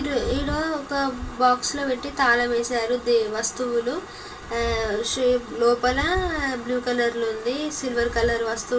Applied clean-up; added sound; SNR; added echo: none; none; none; reverberation time 0.2 s.